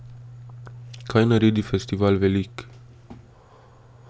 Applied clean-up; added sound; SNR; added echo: none; none; none; none.